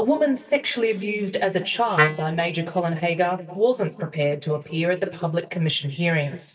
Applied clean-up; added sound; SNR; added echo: neural mask model DeepFilterNet 3.